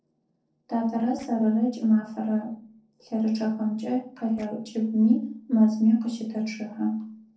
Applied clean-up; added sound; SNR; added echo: neural separator model SepFormer DNS4.